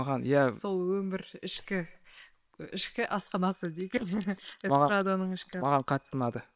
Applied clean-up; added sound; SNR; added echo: neural separator model SepFormer WHAM!.